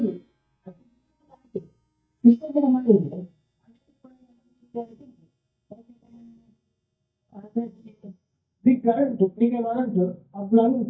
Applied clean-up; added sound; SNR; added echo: neural mask model DeepFilterNet 3.